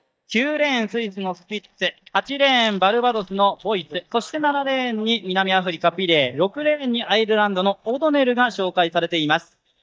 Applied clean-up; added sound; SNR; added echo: neural mask model DeepFilterNet 3.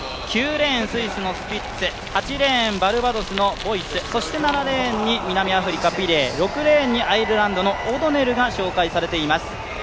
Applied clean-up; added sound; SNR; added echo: none; Bicycle; 14 dB; none.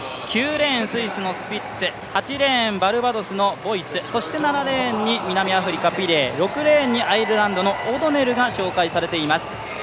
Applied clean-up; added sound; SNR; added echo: none; none; none; none.